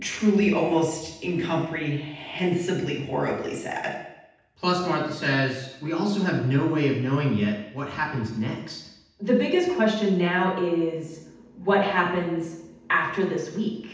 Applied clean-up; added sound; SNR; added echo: none; none; none; reverberation time 0.8 s.